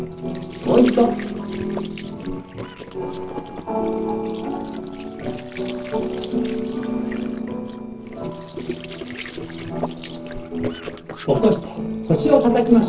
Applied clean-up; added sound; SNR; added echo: neural separator model SepFormer DNS4.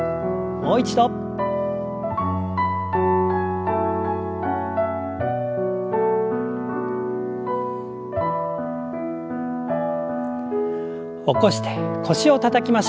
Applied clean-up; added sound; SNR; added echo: none; none; none; none.